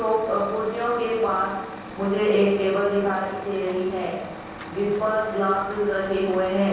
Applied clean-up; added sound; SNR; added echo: none; Truck; 14 dB; reverberation time 1.3 s.